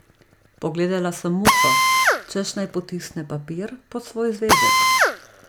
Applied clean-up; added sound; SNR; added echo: none; Drill; -5 dB; none.